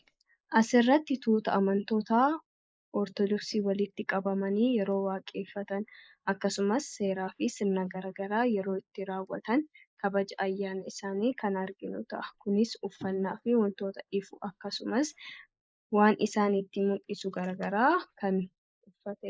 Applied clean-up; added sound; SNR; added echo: neural mask model Resemble Enhance denoiser.